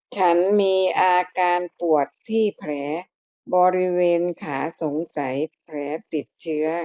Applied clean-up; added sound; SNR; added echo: neural mask model Resemble Enhance denoiser.